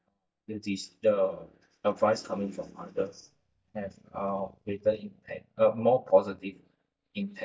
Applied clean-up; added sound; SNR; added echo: neural mask model DeepFilterNet 3.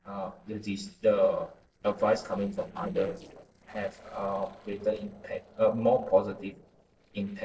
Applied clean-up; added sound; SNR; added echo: neural separator model SepFormer DNS4.